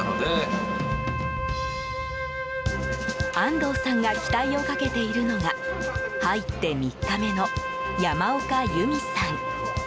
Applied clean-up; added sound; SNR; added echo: none; Wind instrument, woodwind instrument; 4 dB; none.